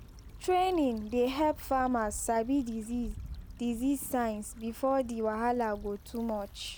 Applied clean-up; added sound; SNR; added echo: none; Stream / Trickle, dribble / Traffic noise, roadway noise; 15 dB; none.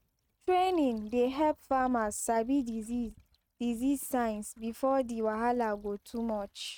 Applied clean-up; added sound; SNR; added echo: neural mask model RNNoise.